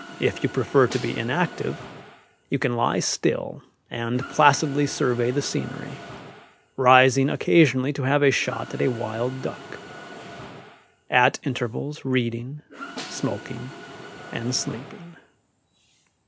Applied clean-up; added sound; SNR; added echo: none; Mechanisms + Snare drum; 17 dB; none.